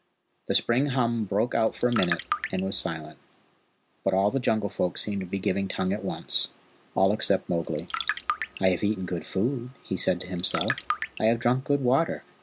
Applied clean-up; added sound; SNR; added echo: none; Trickle, dribble; 6 dB; none.